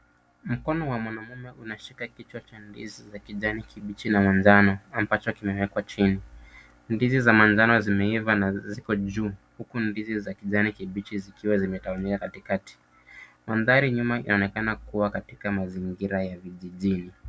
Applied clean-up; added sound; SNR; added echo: none; none; none; none.